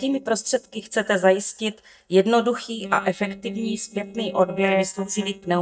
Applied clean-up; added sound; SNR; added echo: neural mask model DeepFilterNet 3.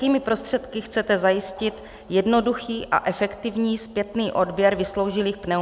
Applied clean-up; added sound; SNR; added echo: none; none; none; none.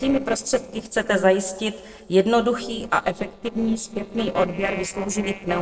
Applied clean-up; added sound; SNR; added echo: neural separator model SepFormer DNS4.